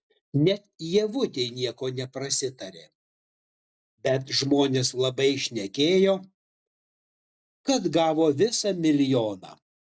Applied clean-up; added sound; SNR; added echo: none; none; none; none.